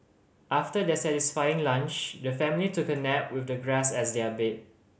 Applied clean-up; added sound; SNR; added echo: none; none; none; none.